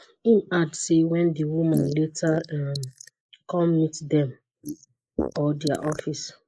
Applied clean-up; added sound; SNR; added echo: neural mask model Resemble Enhance denoiser.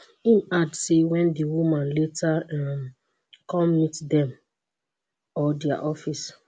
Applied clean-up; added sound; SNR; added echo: none; none; none; none.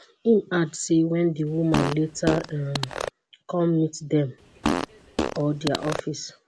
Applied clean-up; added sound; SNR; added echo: none; Fart; 4 dB; none.